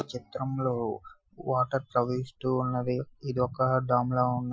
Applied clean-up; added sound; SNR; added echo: classical method Wiener filter.